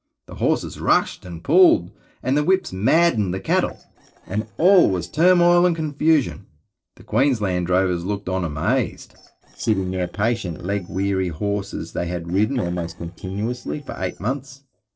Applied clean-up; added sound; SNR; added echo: neural separator model SepFormer DNS4.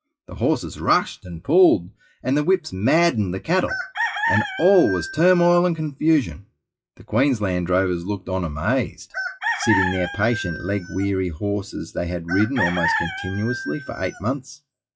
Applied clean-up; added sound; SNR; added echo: classical method WPE with log-MMSE.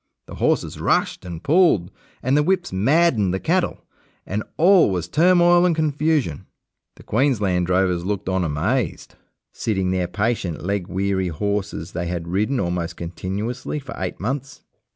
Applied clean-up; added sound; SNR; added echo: none; none; none; none.